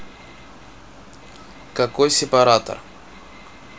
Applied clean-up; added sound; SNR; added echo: none; none; none; none.